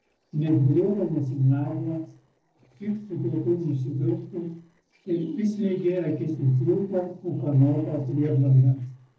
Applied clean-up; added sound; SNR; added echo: neural separator model SepFormer DNS4.